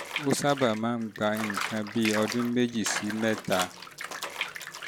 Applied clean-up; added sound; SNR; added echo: none; Bathtub (filling or washing) / Water; 7 dB; none.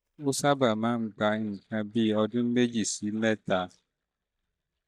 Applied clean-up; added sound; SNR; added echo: neural mask model DeepFilterNet 3.